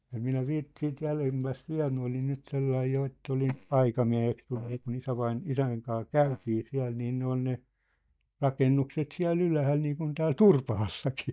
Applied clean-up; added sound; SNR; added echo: neural mask model DeepFilterNet 3.